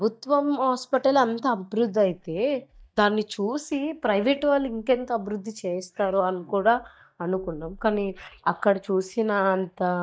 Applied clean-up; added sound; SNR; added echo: neural mask model DeepFilterNet 3.